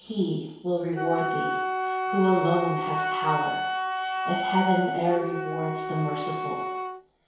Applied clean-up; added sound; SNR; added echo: none; Wind instrument, woodwind instrument; 1 dB; reverberation time 1.0 s.